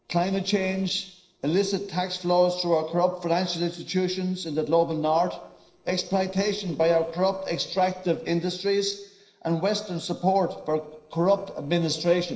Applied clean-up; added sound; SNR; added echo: neural separator model SepFormer DNS4.